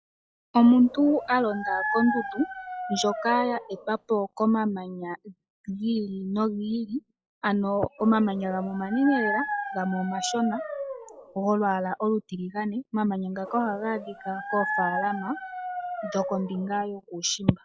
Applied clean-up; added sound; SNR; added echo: classical method log-MMSE.